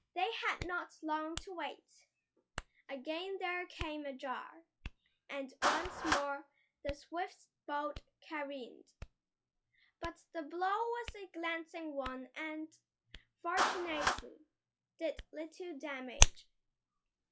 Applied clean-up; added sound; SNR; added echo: classical method log-MMSE.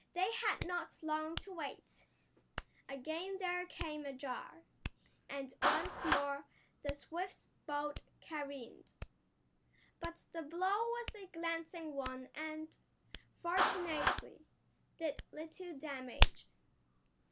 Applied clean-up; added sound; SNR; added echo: none; Hands + Clapping; -1 dB; none.